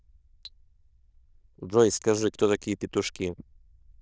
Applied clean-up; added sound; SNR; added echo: neural diffusion model UNIVERSE++.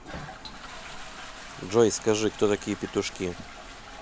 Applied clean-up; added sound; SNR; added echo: none; Toilet flush; 13 dB; none.